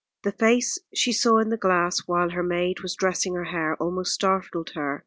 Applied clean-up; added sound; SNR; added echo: none; none; none; none.